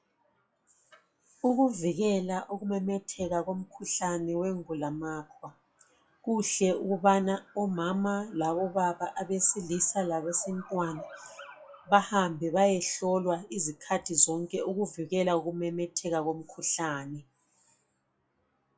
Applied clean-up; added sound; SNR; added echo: classical method WPE with log-MMSE.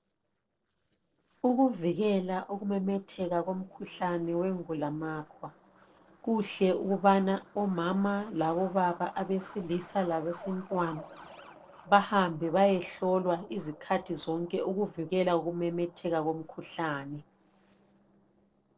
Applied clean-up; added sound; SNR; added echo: neural separator model SepFormer DNS4.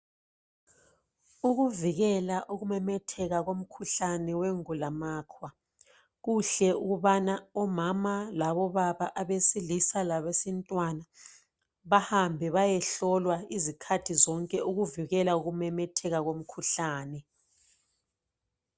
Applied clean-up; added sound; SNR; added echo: none; none; none; none.